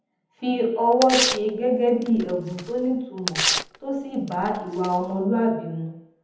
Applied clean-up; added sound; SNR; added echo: none; Tearing; 6 dB; reverberation time 1.0 s.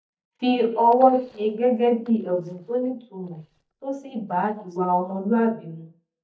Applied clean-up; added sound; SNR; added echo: neural mask model DeepFilterNet 3.